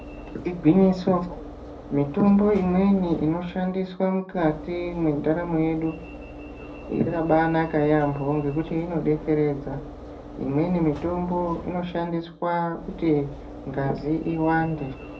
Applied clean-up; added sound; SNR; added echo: none; Alarm / Engine / Train; 14 dB; reverberation time 0.3 s.